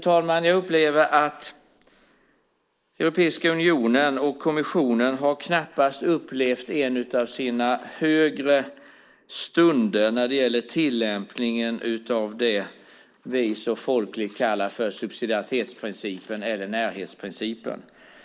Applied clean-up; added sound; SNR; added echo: neural mask model Resemble Enhance denoiser.